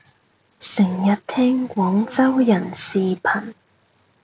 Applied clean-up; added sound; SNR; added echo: none; none; none; none.